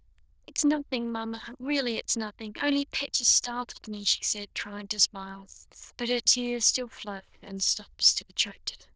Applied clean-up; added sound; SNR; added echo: neural diffusion model UNIVERSE++.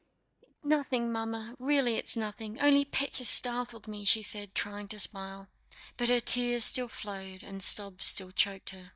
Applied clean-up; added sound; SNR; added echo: neural mask model DeepFilterNet 3.